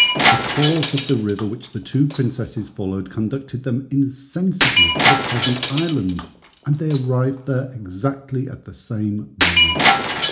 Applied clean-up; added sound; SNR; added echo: none; Shatter; 0 dB; reverberation time 0.4 s.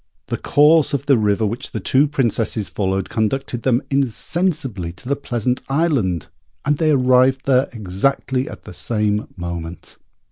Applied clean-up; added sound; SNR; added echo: none; none; none; none.